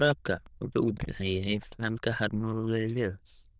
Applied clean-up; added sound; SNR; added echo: neural diffusion model UNIVERSE++.